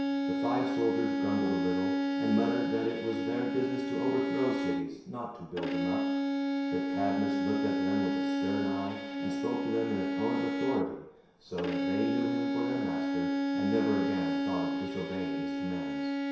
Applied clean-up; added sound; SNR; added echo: none; Bowed string instrument; -3 dB; reverberation time 0.7 s.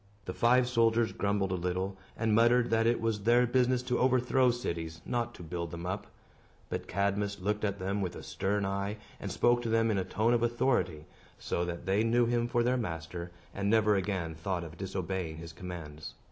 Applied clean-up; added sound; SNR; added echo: none; none; none; none.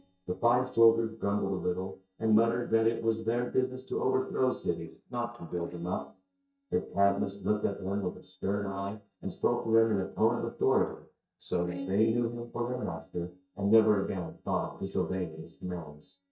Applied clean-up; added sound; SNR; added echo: neural mask model DeepFilterNet 3.